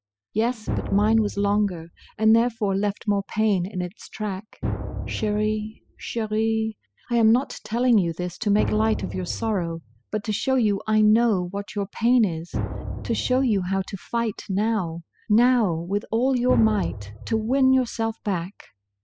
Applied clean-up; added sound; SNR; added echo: classical method spectral subtraction.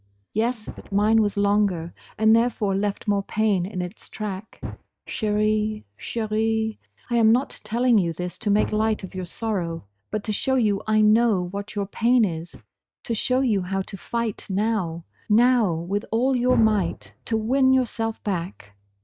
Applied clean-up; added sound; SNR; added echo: neural mask model RNNoise.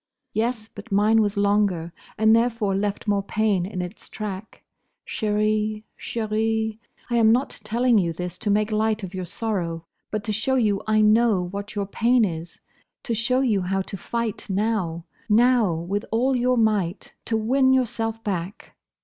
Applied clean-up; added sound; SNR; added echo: none; none; none; none.